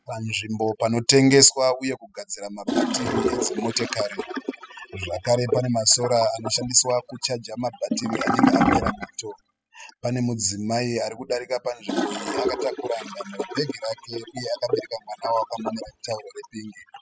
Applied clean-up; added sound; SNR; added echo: classical method spectral subtraction.